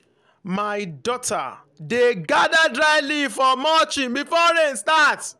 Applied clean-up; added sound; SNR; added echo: none; none; none; none.